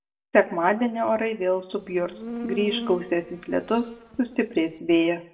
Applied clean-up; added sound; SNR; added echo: none; Insect; 12 dB; reverberation time 0.4 s.